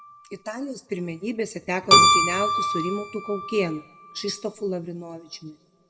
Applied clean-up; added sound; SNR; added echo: none; Keyboard (musical); -5 dB; reverberation time 1.5 s.